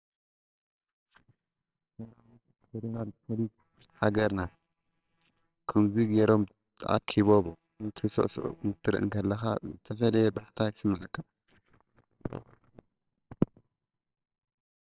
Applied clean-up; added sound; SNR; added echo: neural separator model SepFormer WHAMR!.